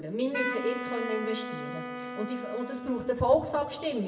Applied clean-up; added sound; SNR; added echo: none; Wind instrument, woodwind instrument; 6 dB; reverberation time 1.6 s.